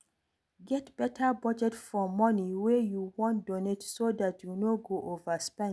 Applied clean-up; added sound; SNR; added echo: none; none; none; none.